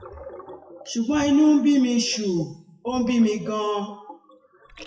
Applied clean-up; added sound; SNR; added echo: classical method WPE with log-MMSE.